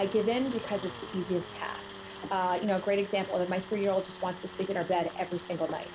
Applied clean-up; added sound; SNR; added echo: none; Tools; 11 dB; none.